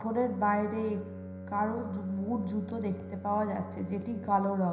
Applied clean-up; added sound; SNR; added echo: none; Bowed string instrument; 11 dB; reverberation time 0.9 s.